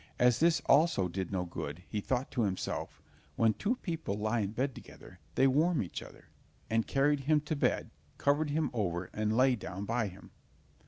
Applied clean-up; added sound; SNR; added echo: none; none; none; none.